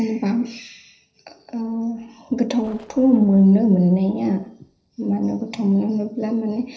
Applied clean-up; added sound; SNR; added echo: neural separator model SepFormer DNS4.